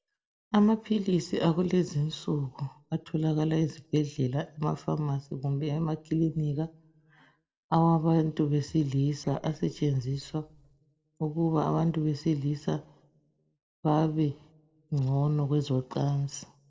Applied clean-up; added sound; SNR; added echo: neural separator model SepFormer DNS4.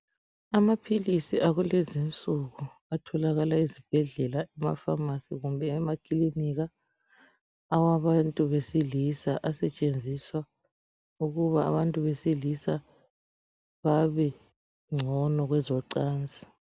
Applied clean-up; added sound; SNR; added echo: none; none; none; none.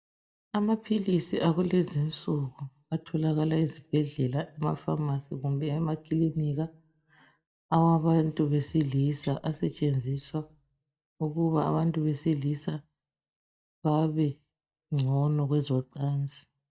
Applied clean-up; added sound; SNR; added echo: neural mask model DeepFilterNet 3.